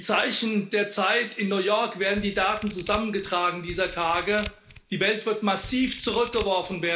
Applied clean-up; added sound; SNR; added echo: none; Scissors; 15 dB; reverberation time 0.4 s.